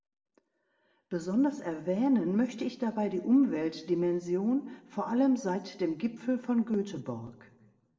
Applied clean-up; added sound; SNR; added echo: none; none; none; reverberation time 1.0 s.